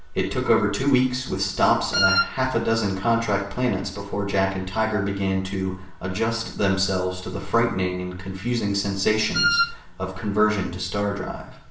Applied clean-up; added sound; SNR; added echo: none; Wind instrument, woodwind instrument; -1 dB; reverberation time 0.6 s.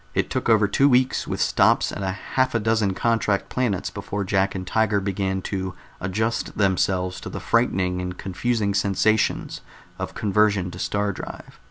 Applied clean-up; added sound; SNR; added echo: none; none; none; none.